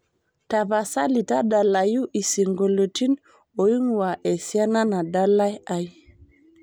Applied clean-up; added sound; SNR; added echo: none; none; none; none.